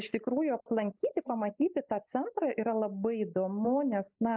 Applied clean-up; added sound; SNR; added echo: neural mask model Resemble Enhance denoiser.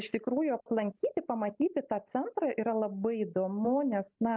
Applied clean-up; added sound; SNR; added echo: none; none; none; none.